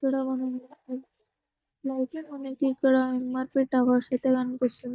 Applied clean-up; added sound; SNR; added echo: neural mask model DeepFilterNet 3.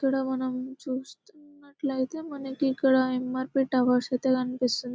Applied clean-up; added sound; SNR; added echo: none; none; none; none.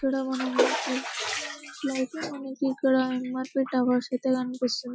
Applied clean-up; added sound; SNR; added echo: classical method Wiener filter.